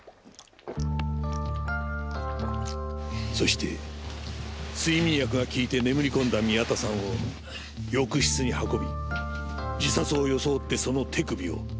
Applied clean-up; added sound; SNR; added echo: none; Walk, footsteps; 18 dB; none.